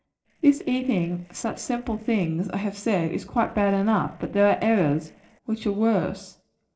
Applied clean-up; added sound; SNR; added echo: neural separator model SepFormer DNS4.